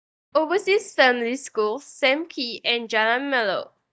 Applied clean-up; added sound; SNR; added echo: neural mask model DeepFilterNet 3.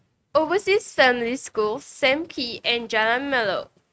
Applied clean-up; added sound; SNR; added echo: neural mask model RNNoise.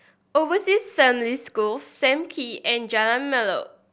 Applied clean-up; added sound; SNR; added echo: none; none; none; none.